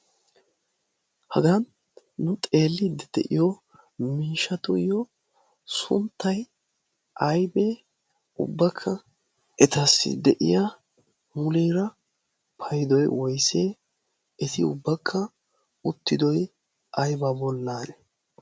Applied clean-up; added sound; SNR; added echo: none; none; none; none.